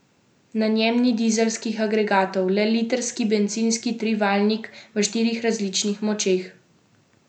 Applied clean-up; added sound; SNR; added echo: none; none; none; none.